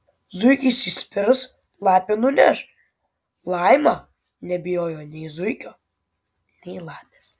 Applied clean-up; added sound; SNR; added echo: none; none; none; none.